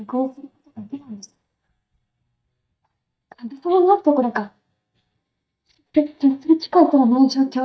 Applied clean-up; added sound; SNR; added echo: neural mask model DeepFilterNet 3.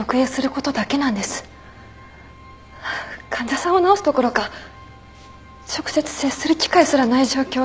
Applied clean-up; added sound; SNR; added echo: none; none; none; none.